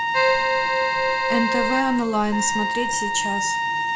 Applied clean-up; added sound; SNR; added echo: none; Keyboard (musical) + Trumpet; -4 dB; none.